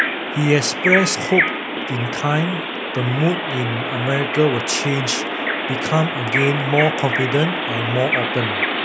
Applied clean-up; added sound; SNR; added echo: none; Bird vocalization, bird call, bird song; 2 dB; none.